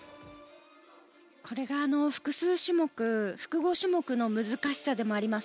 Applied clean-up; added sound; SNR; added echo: none; none; none; none.